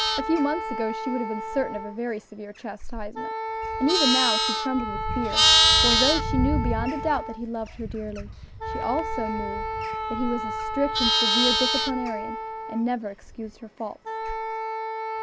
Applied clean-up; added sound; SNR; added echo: none; Livestock, farm animals, working animals + Wind instrument, woodwind instrument; -3 dB; none.